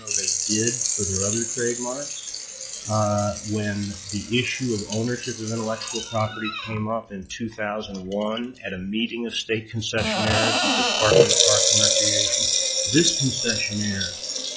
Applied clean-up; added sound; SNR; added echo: classical method log-MMSE.